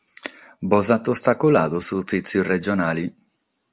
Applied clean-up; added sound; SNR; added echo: none; none; none; none.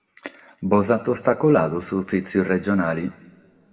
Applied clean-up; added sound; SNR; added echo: none; none; none; reverberation time 1.5 s.